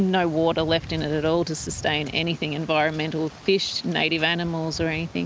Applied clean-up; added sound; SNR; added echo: none; none; none; none.